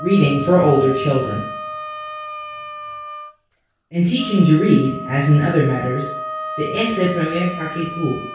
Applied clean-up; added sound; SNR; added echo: none; Wind instrument, woodwind instrument; 11 dB; reverberation time 0.6 s.